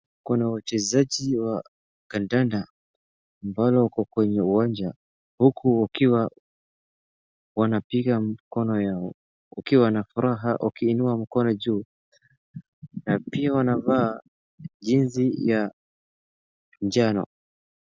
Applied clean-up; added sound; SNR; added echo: none; none; none; none.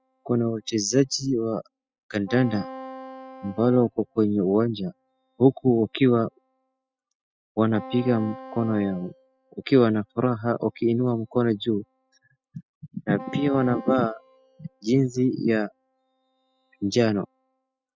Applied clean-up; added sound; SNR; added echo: classical method spectral subtraction.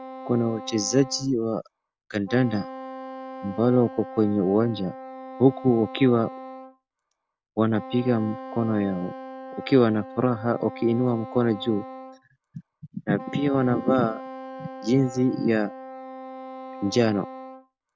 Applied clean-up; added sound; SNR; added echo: none; Wind instrument, woodwind instrument; 14 dB; none.